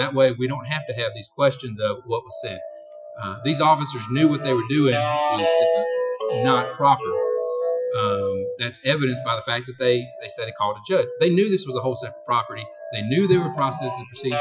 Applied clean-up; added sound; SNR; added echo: classical method Wiener filter.